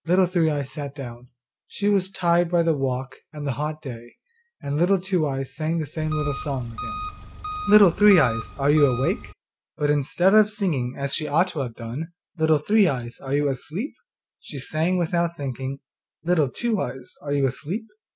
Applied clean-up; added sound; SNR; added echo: none; Engine; 10 dB; none.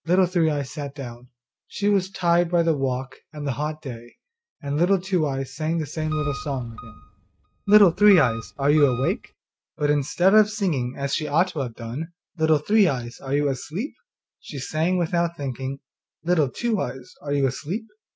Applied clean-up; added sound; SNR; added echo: neural mask model RNNoise.